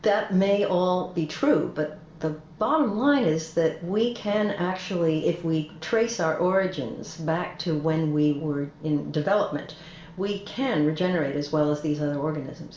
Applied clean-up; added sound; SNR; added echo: none; none; none; reverberation time 0.4 s.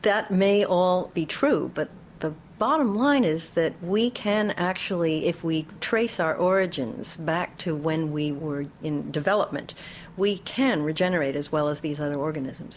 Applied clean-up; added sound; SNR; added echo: none; none; none; none.